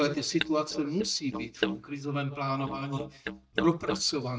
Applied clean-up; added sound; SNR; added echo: neural mask model DeepFilterNet 3.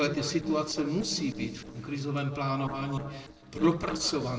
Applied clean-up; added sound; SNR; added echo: neural separator model SepFormer DNS4.